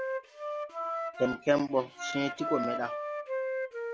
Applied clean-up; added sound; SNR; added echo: none; Wind instrument, woodwind instrument; 3 dB; none.